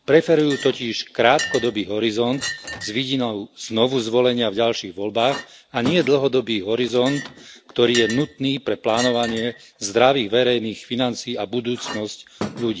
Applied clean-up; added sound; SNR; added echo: none; Chink, clink; 14 dB; none.